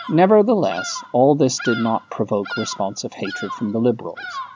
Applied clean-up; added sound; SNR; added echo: none; Bird vocalization, bird call, bird song; 14 dB; none.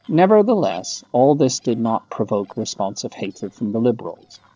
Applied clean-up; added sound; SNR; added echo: neural separator model SepFormer DNS4.